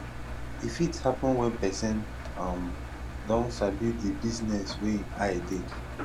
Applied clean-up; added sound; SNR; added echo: none; Engine; 6 dB; none.